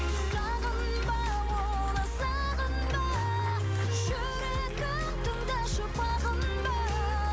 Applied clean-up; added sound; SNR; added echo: none; Applause; 18 dB; none.